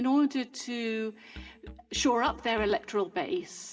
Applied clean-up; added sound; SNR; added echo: none; Musical instrument; 17 dB; reverberation time 0.9 s.